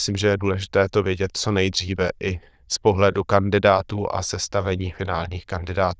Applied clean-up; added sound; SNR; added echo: neural diffusion model UNIVERSE++.